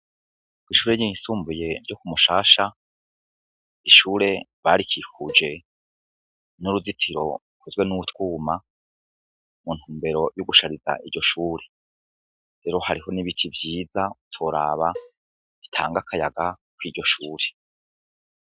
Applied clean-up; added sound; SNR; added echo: classical method Wiener filter.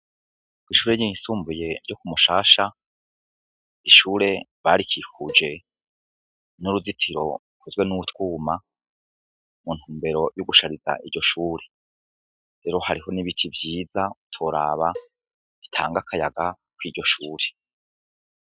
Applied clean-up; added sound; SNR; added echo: classical method spectral subtraction.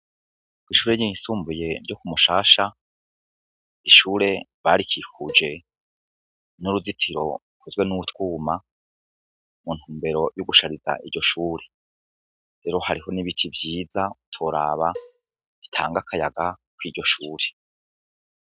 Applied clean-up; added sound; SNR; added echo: neural mask model RNNoise.